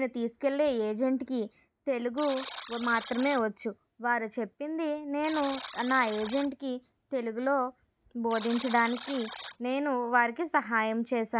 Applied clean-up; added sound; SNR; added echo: none; Alarm; 16 dB; none.